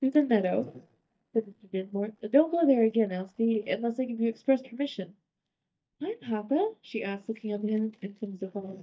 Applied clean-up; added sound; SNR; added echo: neural mask model DeepFilterNet 3.